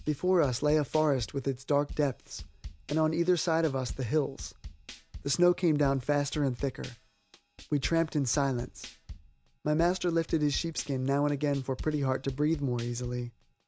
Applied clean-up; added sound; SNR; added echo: none; Drum / Drum kit; 16 dB; none.